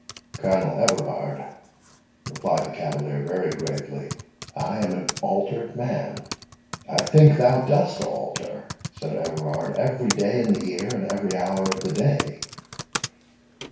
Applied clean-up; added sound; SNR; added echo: none; Typing; 11 dB; reverberation time 0.6 s.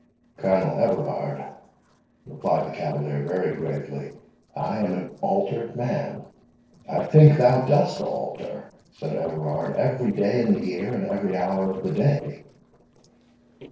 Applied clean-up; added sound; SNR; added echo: neural separator model SepFormer DNS4.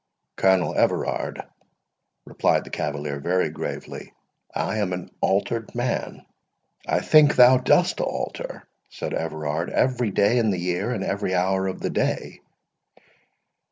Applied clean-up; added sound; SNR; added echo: none; none; none; none.